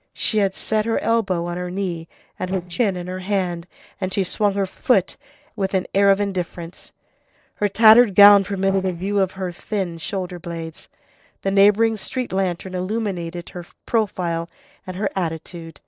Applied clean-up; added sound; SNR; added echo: neural separator model SepFormer DNS4.